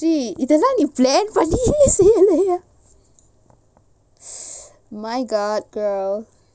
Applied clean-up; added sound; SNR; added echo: none; none; none; none.